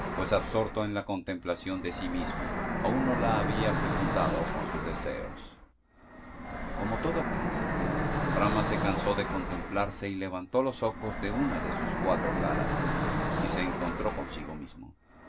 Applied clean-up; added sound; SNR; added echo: none; Fixed-wing aircraft, airplane; -1 dB; reverberation time 0.2 s.